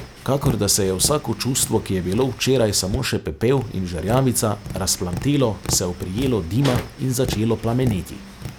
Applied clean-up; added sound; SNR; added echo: none; Tap; 11 dB; none.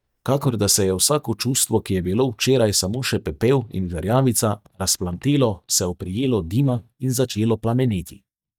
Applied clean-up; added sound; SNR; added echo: neural mask model DeepFilterNet 3.